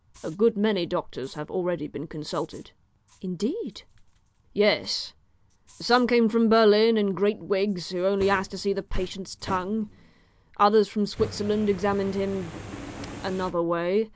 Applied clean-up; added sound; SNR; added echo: none; Fire; 19 dB; none.